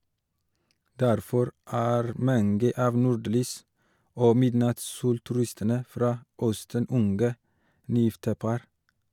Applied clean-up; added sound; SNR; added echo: none; none; none; none.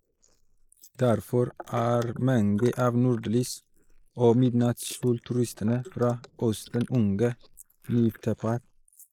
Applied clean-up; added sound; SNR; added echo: neural mask model Resemble Enhance denoiser.